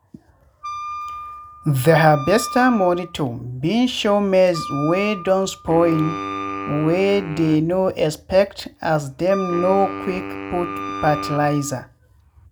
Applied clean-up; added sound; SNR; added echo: none; Wind instrument, woodwind instrument + Wind instrument, woodwind instrument; 11 dB; none.